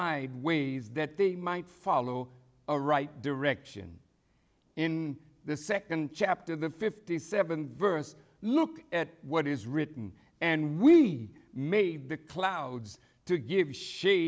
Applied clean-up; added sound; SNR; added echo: none; none; none; none.